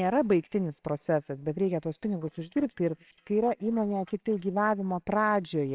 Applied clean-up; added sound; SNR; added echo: neural separator model SepFormer WHAMR!.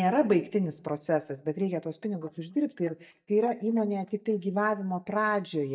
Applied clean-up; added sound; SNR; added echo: neural mask model DeepFilterNet 3.